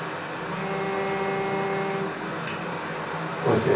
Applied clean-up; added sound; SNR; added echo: none; Bowed string instrument; 3 dB; reverberation time 0.6 s.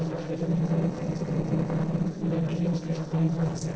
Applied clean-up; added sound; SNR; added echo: neural separator model SepFormer DNS4.